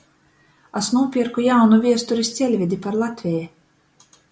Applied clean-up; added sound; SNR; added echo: none; none; none; none.